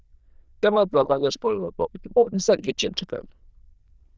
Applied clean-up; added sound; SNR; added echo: neural diffusion model UNIVERSE++.